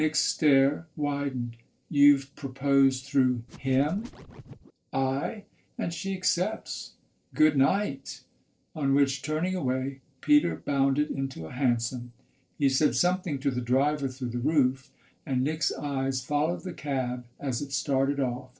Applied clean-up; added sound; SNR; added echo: neural separator model SepFormer DNS4.